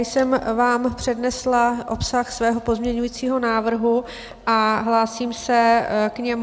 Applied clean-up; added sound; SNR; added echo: none; none; none; none.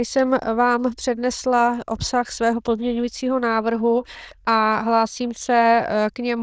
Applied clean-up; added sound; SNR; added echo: neural diffusion model UNIVERSE++.